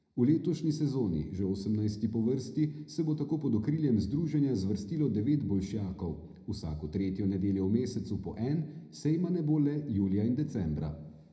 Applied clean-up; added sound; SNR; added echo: none; none; none; reverberation time 0.4 s.